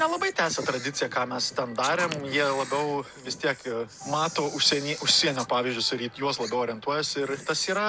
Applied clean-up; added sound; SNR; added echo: none; Camera; 16 dB; none.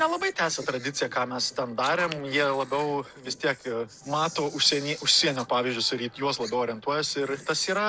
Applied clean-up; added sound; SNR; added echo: neural separator model SepFormer DNS4.